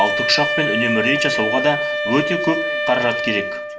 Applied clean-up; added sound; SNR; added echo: none; Wind instrument, woodwind instrument; 0 dB; reverberation time 0.4 s.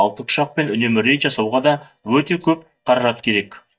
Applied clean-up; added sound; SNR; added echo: neural mask model DeepFilterNet 3.